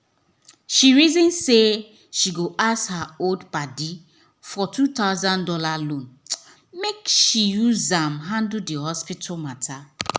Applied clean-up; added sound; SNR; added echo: none; none; none; none.